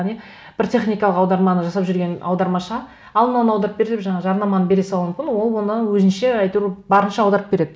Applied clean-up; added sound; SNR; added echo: none; none; none; none.